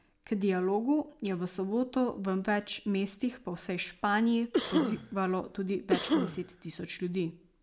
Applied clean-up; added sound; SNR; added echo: none; Cough; 1 dB; none.